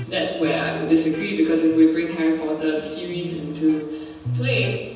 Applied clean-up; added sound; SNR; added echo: none; Electric guitar; 11 dB; reverberation time 1.1 s.